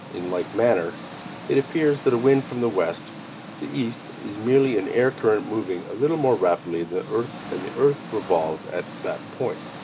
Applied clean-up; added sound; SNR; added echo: none; Engine; 14 dB; none.